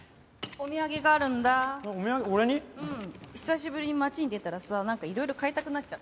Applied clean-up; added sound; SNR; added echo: none; none; none; none.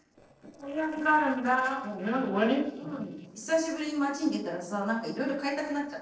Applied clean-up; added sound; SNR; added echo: neural separator model SepFormer DNS4.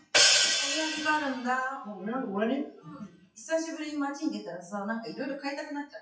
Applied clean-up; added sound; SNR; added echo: classical method WPE with log-MMSE.